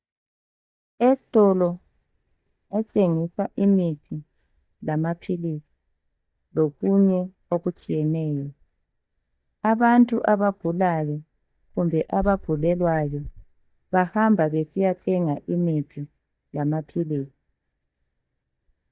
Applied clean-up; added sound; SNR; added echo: neural mask model DeepFilterNet 3.